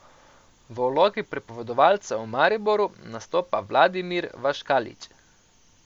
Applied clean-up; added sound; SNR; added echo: none; none; none; none.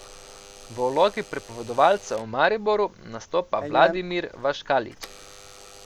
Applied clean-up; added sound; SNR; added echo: none; Alarm / Door; 14 dB; none.